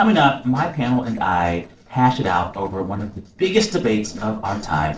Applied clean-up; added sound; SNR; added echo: neural separator model SepFormer DNS4.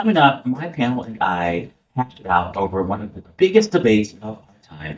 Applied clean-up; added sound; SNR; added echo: neural mask model DeepFilterNet 3.